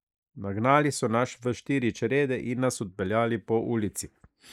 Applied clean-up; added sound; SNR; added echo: neural mask model Resemble Enhance denoiser.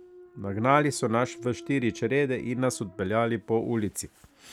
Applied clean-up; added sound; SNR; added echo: none; Thump, thud; 19 dB; none.